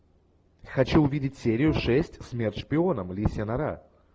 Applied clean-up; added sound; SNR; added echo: none; Bowed string instrument; 16 dB; none.